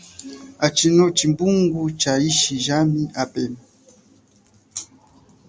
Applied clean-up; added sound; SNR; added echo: none; none; none; none.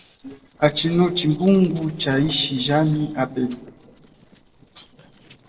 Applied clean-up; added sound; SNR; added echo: neural separator model SepFormer DNS4.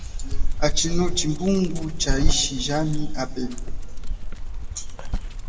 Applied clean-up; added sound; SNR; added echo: none; Dog; -4 dB; reverberation time 1.2 s.